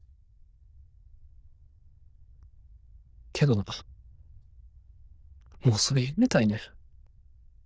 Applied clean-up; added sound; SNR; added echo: neural diffusion model UNIVERSE++.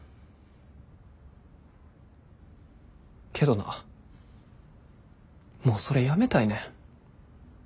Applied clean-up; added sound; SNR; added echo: none; none; none; none.